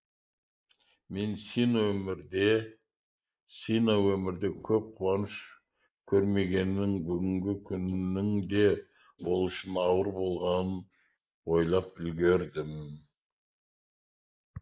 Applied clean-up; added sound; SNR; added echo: neural mask model Resemble Enhance denoiser.